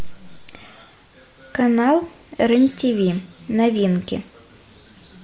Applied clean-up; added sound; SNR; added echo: none; none; none; none.